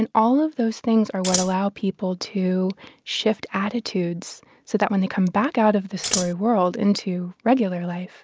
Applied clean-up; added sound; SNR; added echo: none; Scissors; 3 dB; none.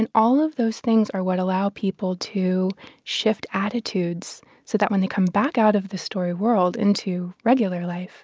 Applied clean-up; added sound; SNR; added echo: none; none; none; none.